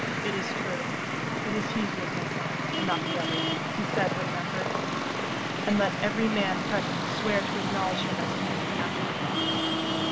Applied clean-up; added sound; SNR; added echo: none; Traffic noise, roadway noise; -4 dB; none.